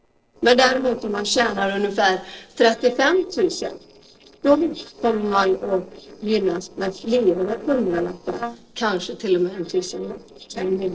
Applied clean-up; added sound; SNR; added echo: neural separator model SepFormer DNS4.